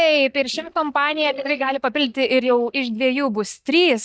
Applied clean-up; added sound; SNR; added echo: neural mask model DeepFilterNet 3.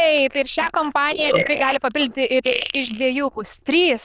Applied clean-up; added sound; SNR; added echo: neural diffusion model UNIVERSE++.